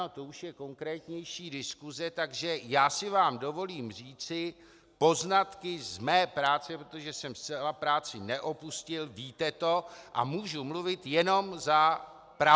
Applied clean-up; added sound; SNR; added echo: none; none; none; none.